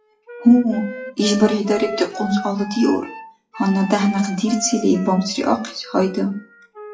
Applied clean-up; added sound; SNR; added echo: classical method WPE with log-MMSE.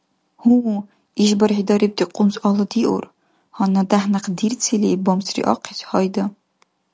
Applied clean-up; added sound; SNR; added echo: none; none; none; none.